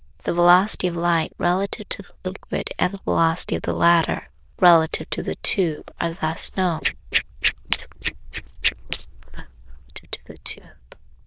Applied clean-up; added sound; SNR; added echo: neural diffusion model UNIVERSE++.